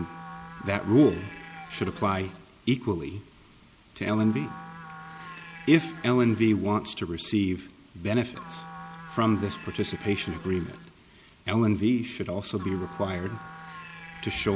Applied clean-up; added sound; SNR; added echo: none; Musical instrument; 16 dB; none.